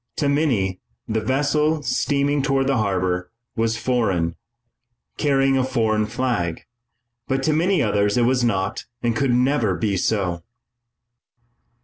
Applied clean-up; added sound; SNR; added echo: none; none; none; none.